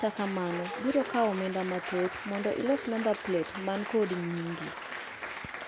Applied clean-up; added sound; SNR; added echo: none; Applause; 8 dB; none.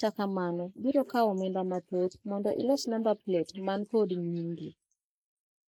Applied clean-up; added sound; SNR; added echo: neural mask model Resemble Enhance denoiser.